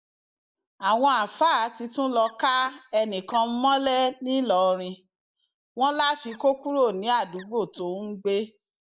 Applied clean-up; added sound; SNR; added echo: neural mask model Resemble Enhance denoiser.